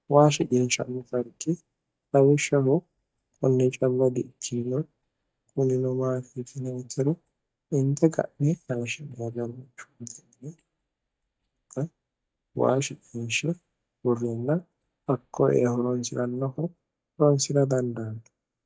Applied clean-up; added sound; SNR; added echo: neural mask model DeepFilterNet 3.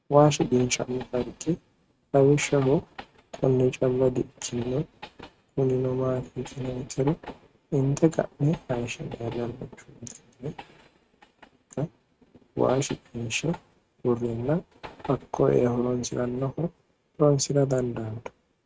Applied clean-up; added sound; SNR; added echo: neural mask model RNNoise.